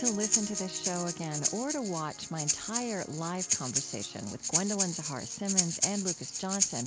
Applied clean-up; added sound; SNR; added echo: none; Breathing; -2 dB; none.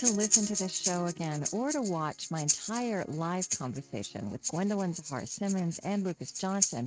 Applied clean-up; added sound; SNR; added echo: neural mask model RNNoise.